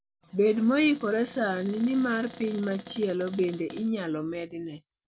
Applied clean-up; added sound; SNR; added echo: none; Cupboard open or close; 19 dB; none.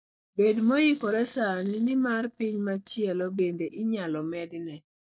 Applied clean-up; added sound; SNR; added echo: neural mask model DeepFilterNet 3.